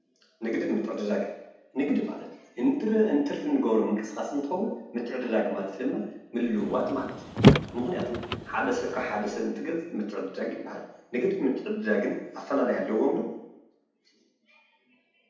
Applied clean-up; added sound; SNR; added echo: none; Car; -3 dB; reverberation time 0.8 s.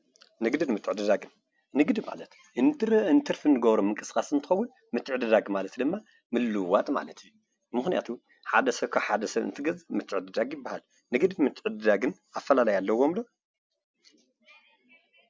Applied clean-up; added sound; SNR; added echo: none; none; none; none.